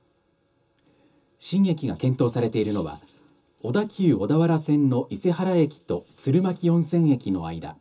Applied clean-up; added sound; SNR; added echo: none; none; none; reverberation time 0.2 s.